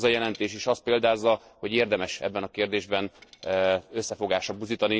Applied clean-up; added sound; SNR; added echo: neural separator model SepFormer DNS4.